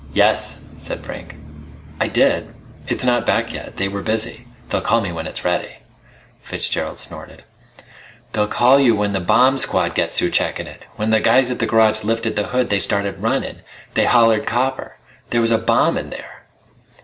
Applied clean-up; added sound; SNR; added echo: none; none; none; none.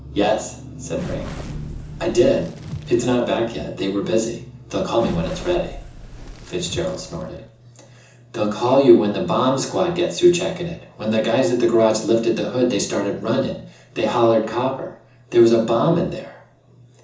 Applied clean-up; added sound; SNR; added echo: none; Crackle; 15 dB; reverberation time 0.6 s.